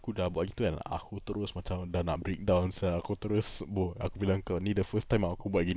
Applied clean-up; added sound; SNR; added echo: none; none; none; none.